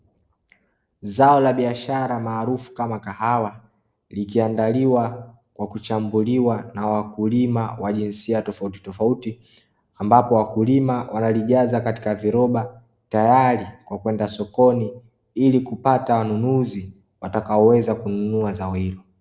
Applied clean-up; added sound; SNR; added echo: none; none; none; none.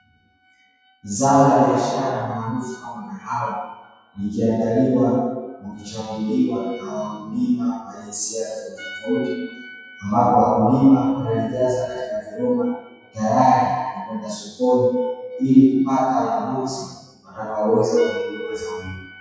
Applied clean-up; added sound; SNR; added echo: classical method WPE with log-MMSE.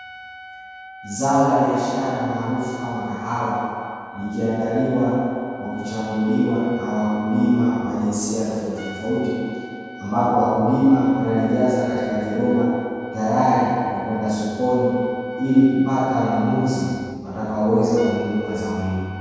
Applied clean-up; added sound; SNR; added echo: none; Trumpet; 18 dB; reverberation time 2.1 s.